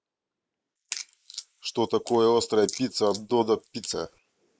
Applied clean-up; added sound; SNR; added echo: neural mask model Resemble Enhance denoiser.